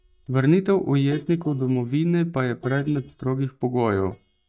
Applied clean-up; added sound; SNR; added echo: neural mask model DeepFilterNet 3.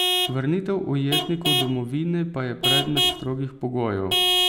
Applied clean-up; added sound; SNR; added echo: none; Vehicle horn, car horn, honking / Truck; -1 dB; none.